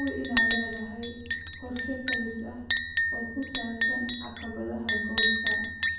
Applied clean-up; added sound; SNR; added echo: none; Chink, clink; -5 dB; reverberation time 1.2 s.